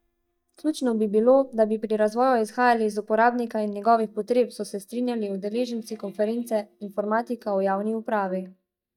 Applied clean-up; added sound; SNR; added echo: neural mask model DeepFilterNet 3.